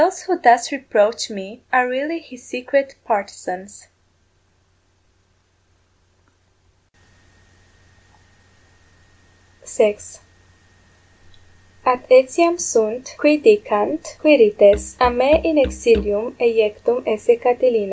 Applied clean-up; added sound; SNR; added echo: none; Musical instrument; 12 dB; none.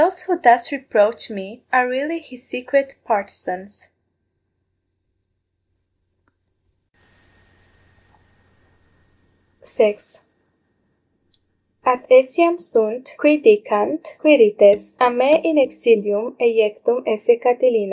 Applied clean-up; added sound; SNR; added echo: neural mask model DeepFilterNet 3.